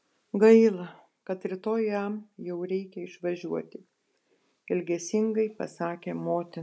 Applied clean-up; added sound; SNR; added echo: none; none; none; none.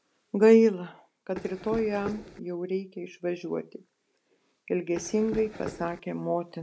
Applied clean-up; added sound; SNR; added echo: none; Run; 12 dB; none.